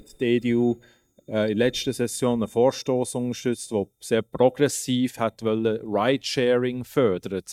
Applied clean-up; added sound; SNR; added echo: neural mask model DeepFilterNet 3.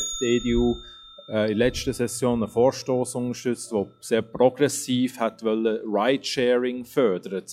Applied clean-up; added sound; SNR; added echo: classical method log-MMSE.